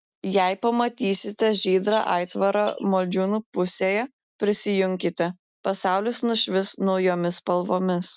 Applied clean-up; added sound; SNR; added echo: neural mask model RNNoise.